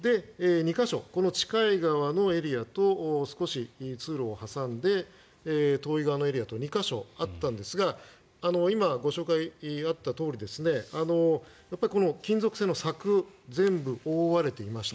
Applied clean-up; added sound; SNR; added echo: none; none; none; none.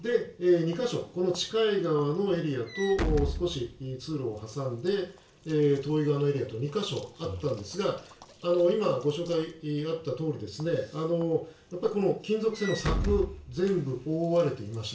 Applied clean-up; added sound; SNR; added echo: none; Walk, footsteps / Slam; 11 dB; reverberation time 0.3 s.